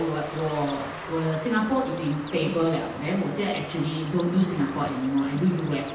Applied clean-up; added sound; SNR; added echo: none; Bird; 12 dB; reverberation time 0.9 s.